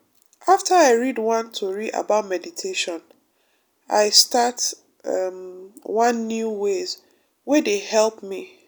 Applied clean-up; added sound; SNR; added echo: none; none; none; none.